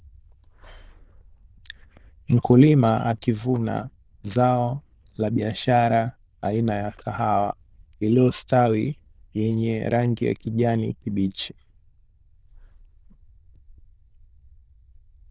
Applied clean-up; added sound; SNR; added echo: neural diffusion model UNIVERSE++.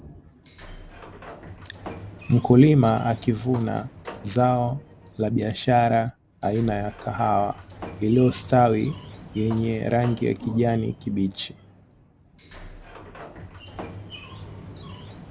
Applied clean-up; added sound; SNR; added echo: none; Sliding door; 17 dB; none.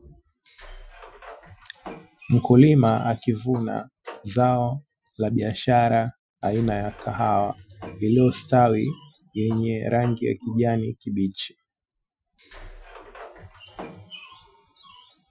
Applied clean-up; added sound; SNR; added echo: classical method Wiener filter.